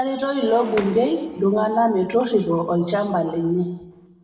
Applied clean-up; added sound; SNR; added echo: none; Shatter; 18 dB; reverberation time 1.0 s.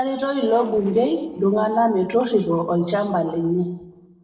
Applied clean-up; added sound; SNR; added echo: neural separator model SepFormer DNS4.